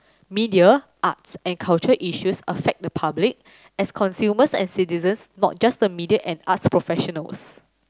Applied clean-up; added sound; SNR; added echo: none; none; none; none.